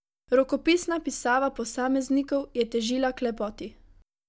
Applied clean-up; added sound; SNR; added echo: none; none; none; none.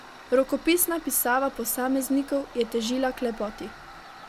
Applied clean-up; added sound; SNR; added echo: none; Tools; 18 dB; none.